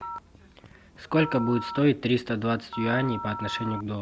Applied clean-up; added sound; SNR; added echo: none; Telephone; 11 dB; none.